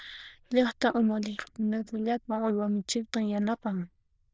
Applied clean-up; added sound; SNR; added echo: neural diffusion model UNIVERSE++.